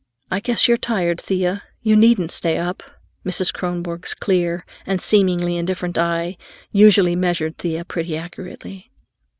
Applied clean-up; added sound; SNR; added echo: none; none; none; none.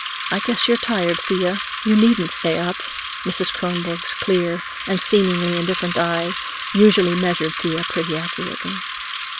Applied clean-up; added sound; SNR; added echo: none; Bicycle; 7 dB; none.